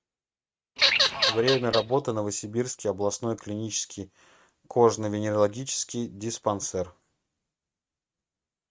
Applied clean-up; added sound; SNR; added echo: neural mask model RNNoise.